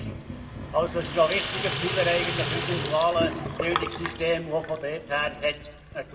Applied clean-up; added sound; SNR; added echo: none; Sink (filling or washing); 4 dB; reverberation time 0.9 s.